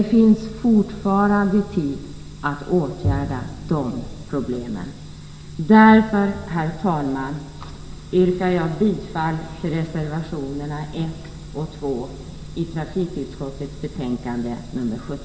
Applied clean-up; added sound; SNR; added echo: none; Bowed string instrument; 11 dB; reverberation time 1.3 s.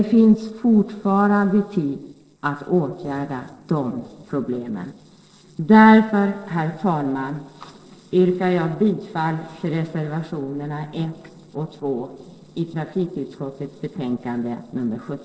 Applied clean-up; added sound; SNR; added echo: neural separator model SepFormer DNS4.